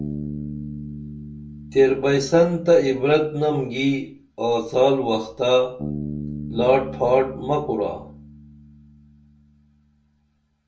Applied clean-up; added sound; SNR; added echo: none; Bass guitar; 13 dB; reverberation time 0.2 s.